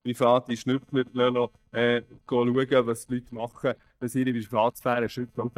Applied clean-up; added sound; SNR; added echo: neural mask model DeepFilterNet 3.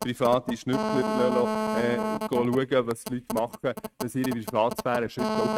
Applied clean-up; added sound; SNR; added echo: neural mask model RNNoise.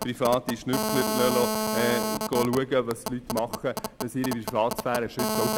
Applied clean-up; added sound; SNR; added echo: none; Telephone; 3 dB; none.